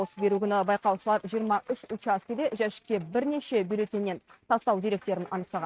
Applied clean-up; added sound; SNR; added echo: neural mask model RNNoise.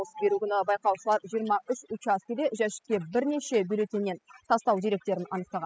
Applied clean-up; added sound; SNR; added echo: classical method spectral subtraction.